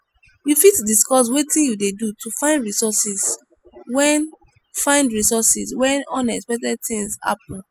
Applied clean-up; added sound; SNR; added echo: classical method spectral subtraction.